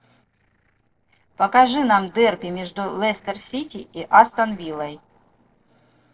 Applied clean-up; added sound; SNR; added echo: neural separator model SepFormer DNS4.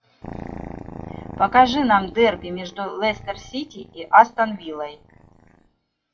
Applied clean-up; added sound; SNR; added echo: classical method WPE with log-MMSE.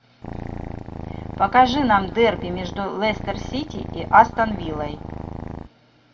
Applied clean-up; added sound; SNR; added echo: none; Purr; 10 dB; reverberation time 0.9 s.